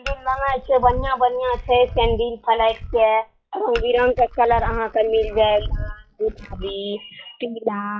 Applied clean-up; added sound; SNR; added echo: classical method log-MMSE.